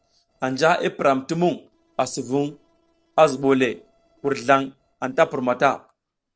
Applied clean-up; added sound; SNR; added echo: neural separator model SepFormer DNS4.